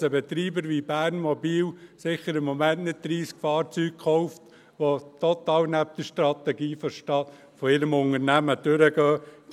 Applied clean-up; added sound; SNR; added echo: none; none; none; none.